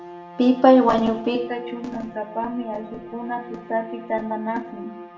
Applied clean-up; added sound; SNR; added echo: none; Bowed string instrument; 15 dB; reverberation time 0.6 s.